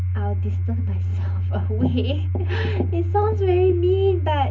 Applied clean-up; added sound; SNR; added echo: none; Domestic sounds, home sounds; -2 dB; reverberation time 0.3 s.